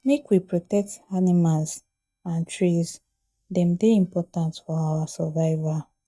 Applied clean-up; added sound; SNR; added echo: neural mask model DeepFilterNet 3.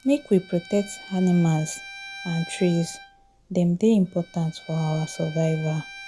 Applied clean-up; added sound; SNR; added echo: none; Bowed string instrument; 18 dB; none.